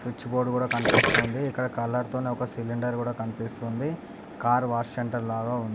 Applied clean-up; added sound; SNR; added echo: none; Gurgling; 2 dB; none.